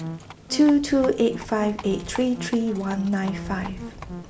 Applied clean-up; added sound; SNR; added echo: none; Livestock, farm animals, working animals + Musical instrument; 12 dB; none.